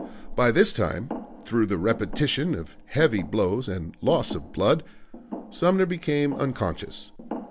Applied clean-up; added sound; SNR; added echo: none; Thump, thud; 15 dB; none.